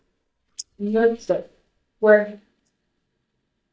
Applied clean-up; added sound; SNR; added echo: neural mask model DeepFilterNet 3.